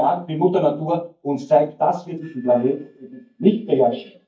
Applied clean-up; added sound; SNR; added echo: neural mask model DeepFilterNet 3.